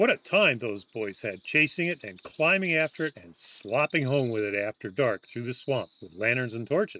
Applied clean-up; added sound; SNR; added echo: neural mask model RNNoise.